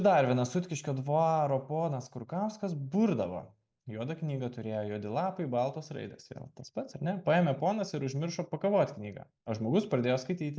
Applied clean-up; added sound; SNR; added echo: none; none; none; none.